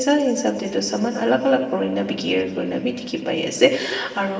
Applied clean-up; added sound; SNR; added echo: none; none; none; reverberation time 2.2 s.